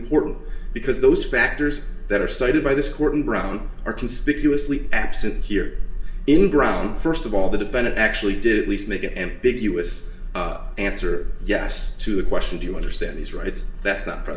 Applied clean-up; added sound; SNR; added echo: none; none; none; reverberation time 0.5 s.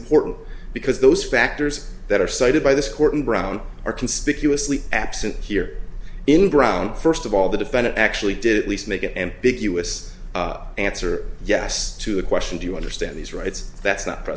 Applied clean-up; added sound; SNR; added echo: none; none; none; none.